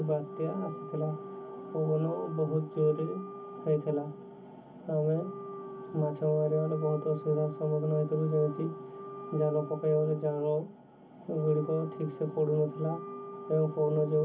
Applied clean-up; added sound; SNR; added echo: none; Wind instrument, woodwind instrument; 13 dB; reverberation time 0.3 s.